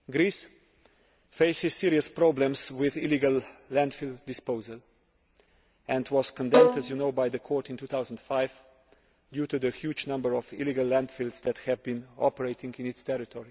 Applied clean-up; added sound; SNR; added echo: none; Bowed string instrument; -3 dB; none.